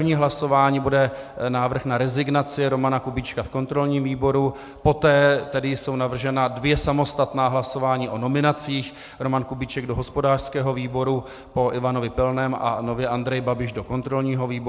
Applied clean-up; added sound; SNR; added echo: none; none; none; none.